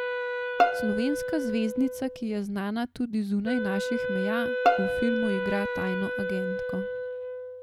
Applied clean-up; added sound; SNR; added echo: none; Bowed string instrument + Wind instrument, woodwind instrument; -1 dB; none.